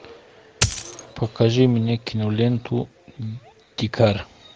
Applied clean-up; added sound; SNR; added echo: none; Coin (dropping); 2 dB; none.